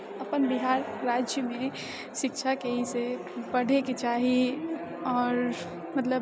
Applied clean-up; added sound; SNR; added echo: none; none; none; none.